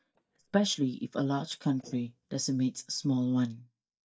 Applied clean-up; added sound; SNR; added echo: neural mask model DeepFilterNet 3.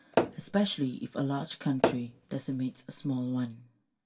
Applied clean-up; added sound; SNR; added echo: none; Tap / Hammer; 0 dB; reverberation time 0.2 s.